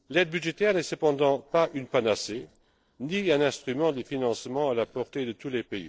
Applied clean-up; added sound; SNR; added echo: neural separator model SepFormer DNS4.